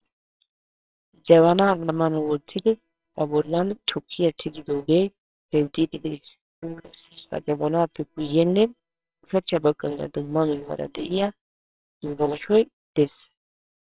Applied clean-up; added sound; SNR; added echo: neural separator model SepFormer WHAMR!.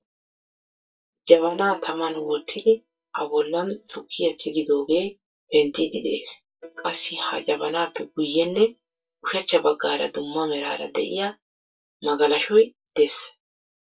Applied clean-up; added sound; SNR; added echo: neural mask model DeepFilterNet 3.